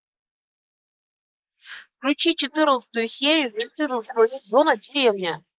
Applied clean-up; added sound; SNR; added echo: neural mask model Resemble Enhance denoiser.